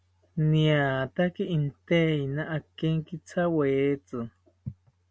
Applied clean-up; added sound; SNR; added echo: none; none; none; none.